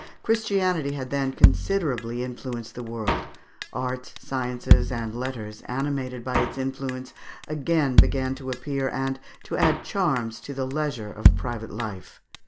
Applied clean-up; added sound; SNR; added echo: none; Drum kit; -2 dB; none.